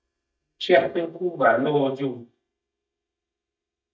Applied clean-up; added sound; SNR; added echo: neural mask model DeepFilterNet 3.